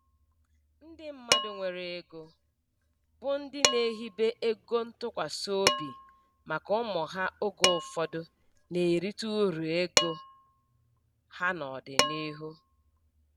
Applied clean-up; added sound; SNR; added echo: none; Dishes, pots, and pans; 2 dB; none.